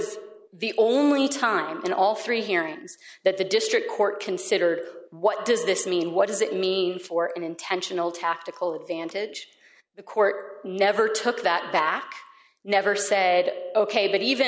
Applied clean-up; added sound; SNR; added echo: none; none; none; none.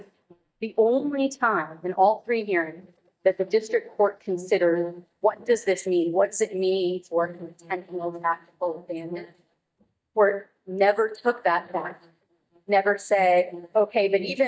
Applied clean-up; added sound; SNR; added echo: neural mask model DeepFilterNet 3.